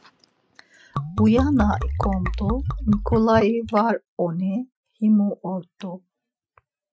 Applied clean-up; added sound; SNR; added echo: classical method Wiener filter.